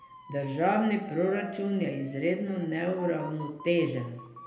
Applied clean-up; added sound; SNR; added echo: none; Motor vehicle (road) / Siren; 17 dB; reverberation time 0.7 s.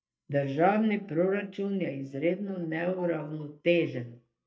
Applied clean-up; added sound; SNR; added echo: neural mask model DeepFilterNet 3.